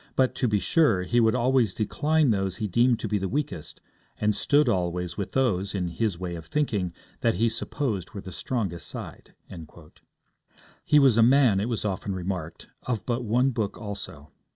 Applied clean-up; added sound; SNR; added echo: none; none; none; none.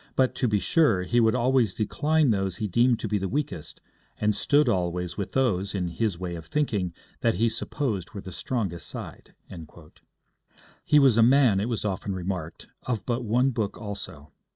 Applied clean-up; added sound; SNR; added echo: neural mask model Resemble Enhance denoiser.